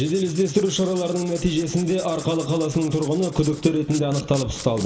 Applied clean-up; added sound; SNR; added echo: none; Writing; 17 dB; reverberation time 2.3 s.